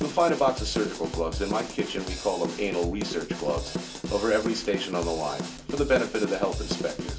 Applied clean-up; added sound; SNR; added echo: none; Drum / Drum kit; 6 dB; reverberation time 0.2 s.